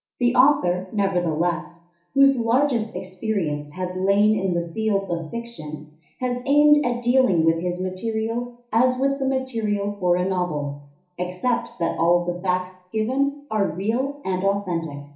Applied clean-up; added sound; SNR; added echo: none; none; none; reverberation time 0.7 s.